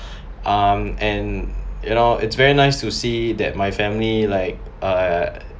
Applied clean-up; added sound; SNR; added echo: none; none; none; none.